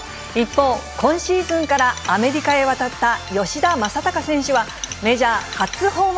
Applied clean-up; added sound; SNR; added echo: none; Chink, clink; 19 dB; none.